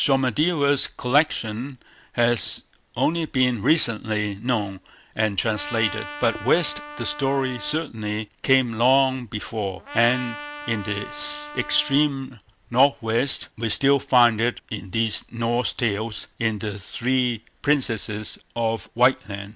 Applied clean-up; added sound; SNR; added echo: none; Trumpet; 13 dB; none.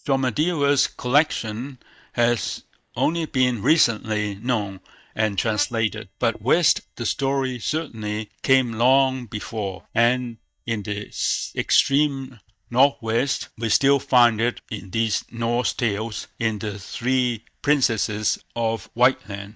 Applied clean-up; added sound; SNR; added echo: neural mask model DeepFilterNet 3.